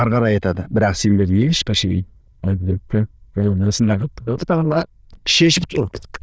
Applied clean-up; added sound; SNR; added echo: neural diffusion model UNIVERSE++.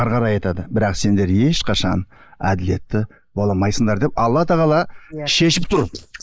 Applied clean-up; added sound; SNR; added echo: neural mask model Resemble Enhance denoiser.